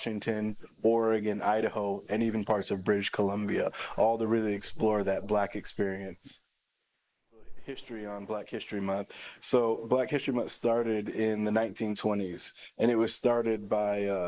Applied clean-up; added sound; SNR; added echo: neural mask model Resemble Enhance denoiser.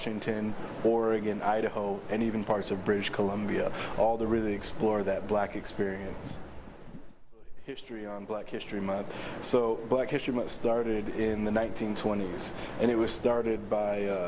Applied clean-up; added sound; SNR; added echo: none; Walk, footsteps; 11 dB; none.